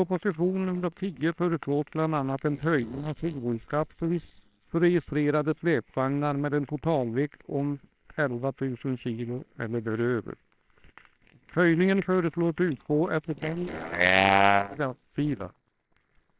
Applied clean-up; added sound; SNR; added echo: neural separator model SepFormer WHAMR!.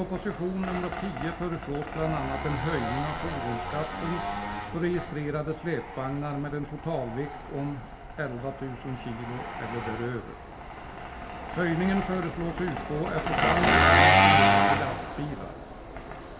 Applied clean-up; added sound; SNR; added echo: none; Engine; -4 dB; reverberation time 2.7 s.